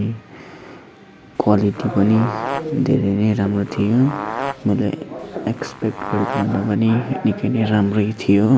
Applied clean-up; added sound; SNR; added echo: none; Fart; 10 dB; none.